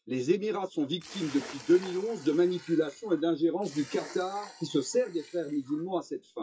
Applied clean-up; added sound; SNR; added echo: classical method WPE with log-MMSE.